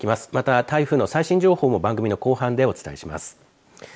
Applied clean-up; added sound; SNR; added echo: none; none; none; none.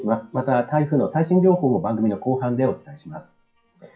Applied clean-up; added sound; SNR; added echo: classical method WPE with log-MMSE.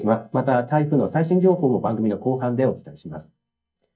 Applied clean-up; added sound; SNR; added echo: neural mask model DeepFilterNet 3.